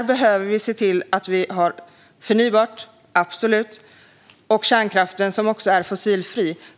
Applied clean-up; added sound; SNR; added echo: none; none; none; none.